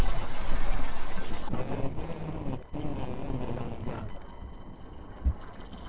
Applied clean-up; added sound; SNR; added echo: neural separator model SepFormer DNS4.